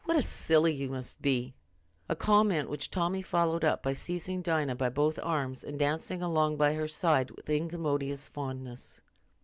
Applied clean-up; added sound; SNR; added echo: none; none; none; none.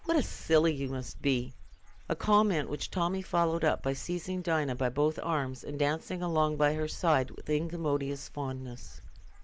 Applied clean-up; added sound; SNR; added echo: none; Bird / Dog; 13 dB; none.